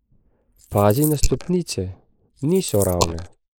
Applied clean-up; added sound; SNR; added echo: neural mask model Resemble Enhance denoiser.